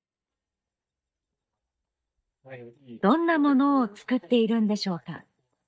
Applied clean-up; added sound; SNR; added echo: neural mask model DeepFilterNet 3.